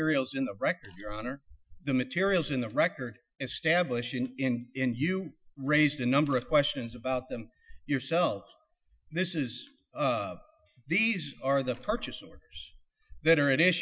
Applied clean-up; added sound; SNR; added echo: classical method Wiener filter.